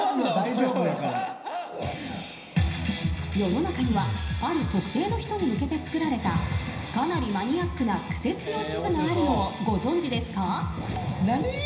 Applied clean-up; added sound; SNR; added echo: none; Tambourine; 9 dB; reverberation time 0.9 s.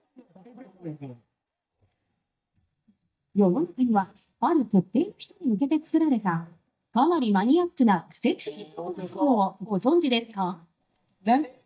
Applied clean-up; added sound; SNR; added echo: neural mask model DeepFilterNet 3.